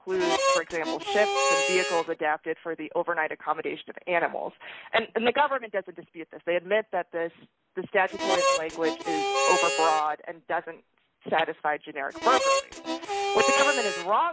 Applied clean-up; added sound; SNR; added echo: none; Harmonica; -2 dB; none.